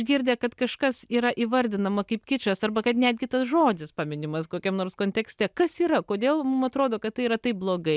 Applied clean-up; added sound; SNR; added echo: none; none; none; none.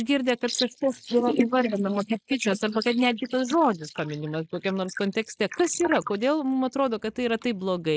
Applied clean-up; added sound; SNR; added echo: neural mask model Resemble Enhance denoiser.